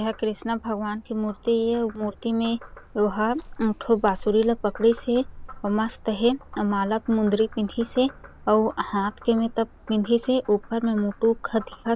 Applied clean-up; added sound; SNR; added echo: none; Frog; 18 dB; none.